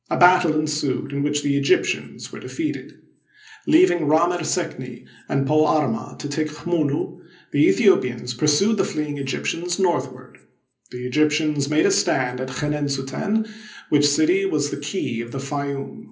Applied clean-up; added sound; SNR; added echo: none; Tambourine; 14 dB; reverberation time 0.5 s.